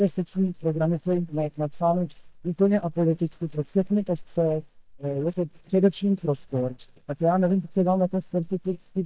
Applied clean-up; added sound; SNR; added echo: neural mask model DeepFilterNet 3.